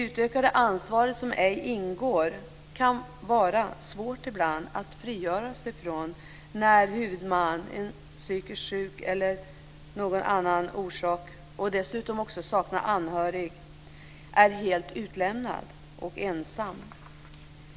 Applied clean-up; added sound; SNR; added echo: none; none; none; none.